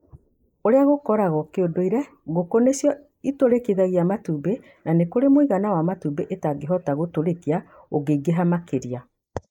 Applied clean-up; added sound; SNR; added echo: neural mask model Resemble Enhance denoiser.